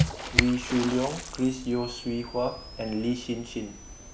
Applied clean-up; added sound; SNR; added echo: none; Camera + Water / Splash, splatter; 3 dB; none.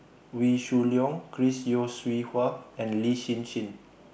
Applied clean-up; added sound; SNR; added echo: none; none; none; none.